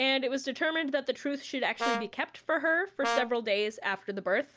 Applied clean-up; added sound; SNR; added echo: none; Brass instrument; 1 dB; none.